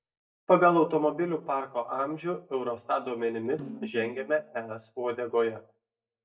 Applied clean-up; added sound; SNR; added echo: neural mask model DeepFilterNet 3.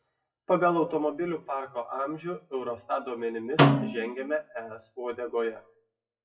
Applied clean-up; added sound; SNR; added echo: classical method WPE with log-MMSE.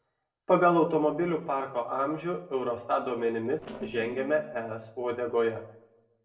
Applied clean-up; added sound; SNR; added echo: neural separator model SepFormer DNS4.